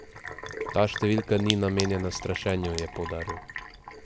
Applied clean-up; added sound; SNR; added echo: none; Sink (filling or washing); 7 dB; none.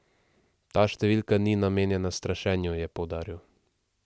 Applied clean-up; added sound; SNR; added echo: none; none; none; none.